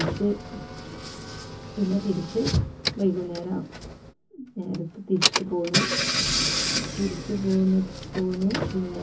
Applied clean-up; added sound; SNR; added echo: none; Engine / Car; 1 dB; reverberation time 0.3 s.